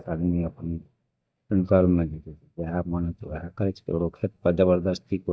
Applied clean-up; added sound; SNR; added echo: neural mask model DeepFilterNet 3.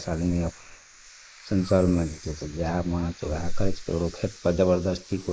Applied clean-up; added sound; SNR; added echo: neural mask model Resemble Enhance denoiser.